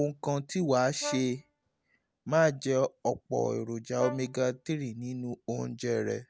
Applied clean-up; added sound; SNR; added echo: none; Brass instrument; 14 dB; none.